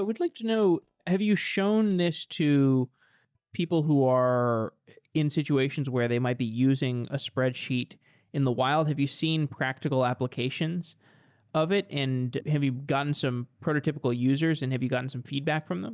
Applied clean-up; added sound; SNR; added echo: neural mask model DeepFilterNet 3.